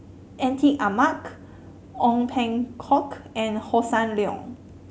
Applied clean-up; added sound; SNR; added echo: none; none; none; none.